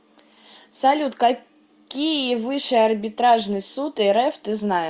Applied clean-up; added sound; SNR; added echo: none; none; none; none.